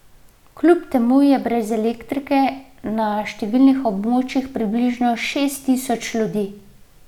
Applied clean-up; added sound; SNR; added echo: none; none; none; none.